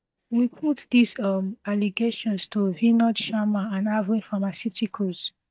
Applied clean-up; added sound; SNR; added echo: neural mask model DeepFilterNet 3.